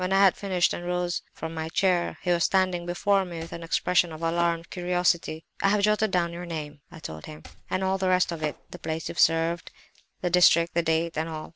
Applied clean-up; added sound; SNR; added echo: none; Domestic sounds, home sounds; 18 dB; none.